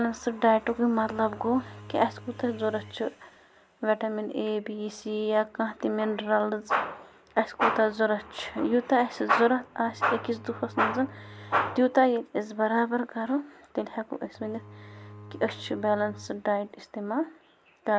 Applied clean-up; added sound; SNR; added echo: none; Bowed string instrument; 19 dB; none.